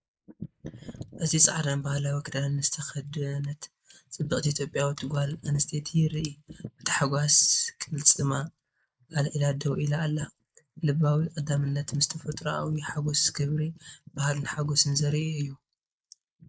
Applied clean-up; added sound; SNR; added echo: neural mask model Resemble Enhance denoiser.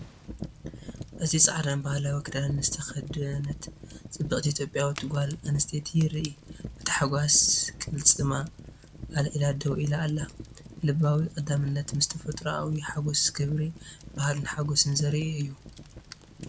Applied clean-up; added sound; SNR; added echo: none; Fire; 14 dB; none.